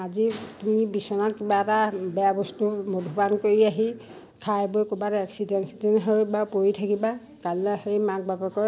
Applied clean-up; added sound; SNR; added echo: none; none; none; none.